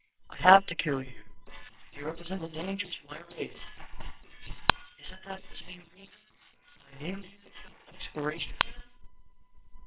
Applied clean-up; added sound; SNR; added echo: neural separator model SepFormer WHAMR!.